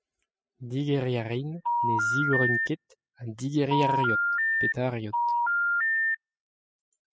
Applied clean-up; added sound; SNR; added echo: classical method spectral subtraction.